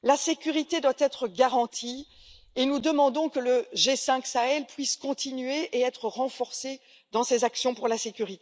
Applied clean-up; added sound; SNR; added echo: neural mask model Resemble Enhance denoiser.